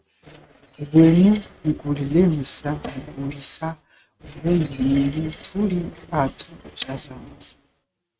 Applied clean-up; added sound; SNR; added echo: neural mask model RNNoise.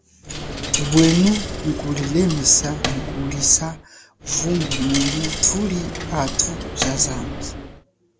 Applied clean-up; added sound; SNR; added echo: none; Coin (dropping); 6 dB; none.